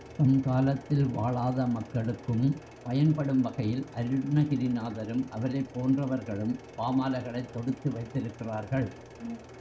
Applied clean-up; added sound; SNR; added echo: none; Mechanisms; 19 dB; none.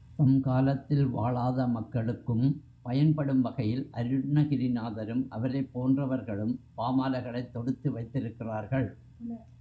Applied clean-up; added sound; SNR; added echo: none; none; none; none.